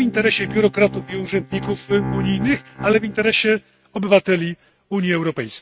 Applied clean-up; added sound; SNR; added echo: neural mask model RNNoise.